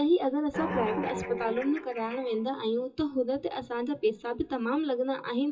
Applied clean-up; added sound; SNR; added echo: classical method WPE with log-MMSE.